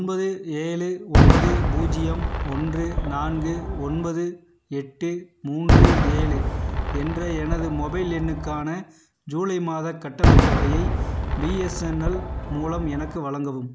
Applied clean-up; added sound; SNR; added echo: none; Fireworks; -5 dB; none.